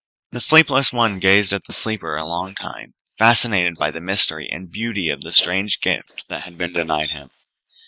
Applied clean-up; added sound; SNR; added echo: neural mask model Resemble Enhance denoiser.